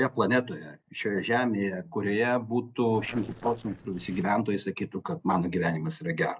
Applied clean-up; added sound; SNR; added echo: neural separator model SepFormer DNS4.